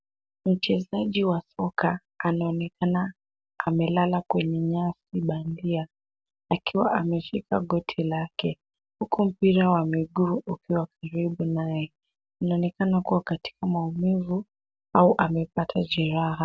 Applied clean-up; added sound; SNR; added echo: none; none; none; none.